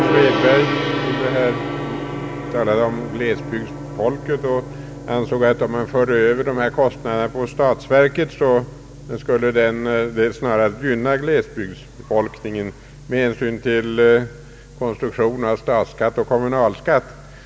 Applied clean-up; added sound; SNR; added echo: none; Gong; 9 dB; none.